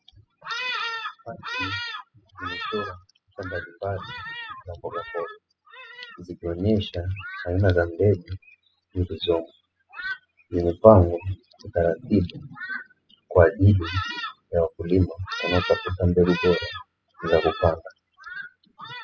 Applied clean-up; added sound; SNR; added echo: classical method spectral subtraction.